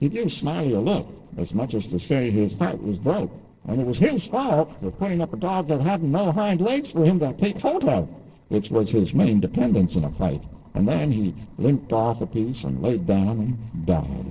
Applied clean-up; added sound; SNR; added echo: neural separator model SepFormer DNS4.